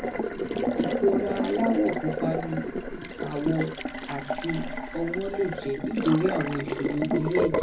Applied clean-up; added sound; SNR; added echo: none; Water tap, faucet; 1 dB; reverberation time 0.4 s.